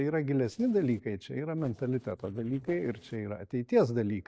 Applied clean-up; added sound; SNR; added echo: neural separator model SepFormer DNS4.